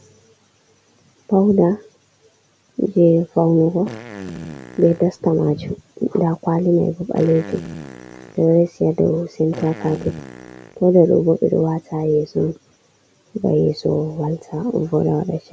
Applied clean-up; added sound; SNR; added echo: none; Fart; 15 dB; none.